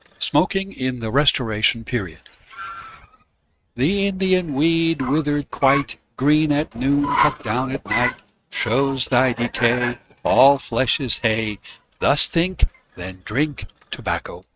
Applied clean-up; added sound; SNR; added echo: neural mask model RNNoise.